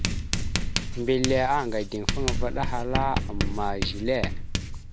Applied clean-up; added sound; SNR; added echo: none; Writing; -1 dB; none.